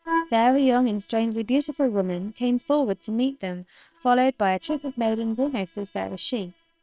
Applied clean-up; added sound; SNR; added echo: neural separator model SepFormer WHAM!.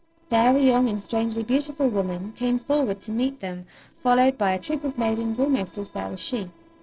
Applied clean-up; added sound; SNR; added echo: neural separator model SepFormer DNS4.